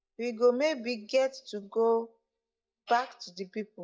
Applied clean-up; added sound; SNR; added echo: neural mask model DeepFilterNet 3.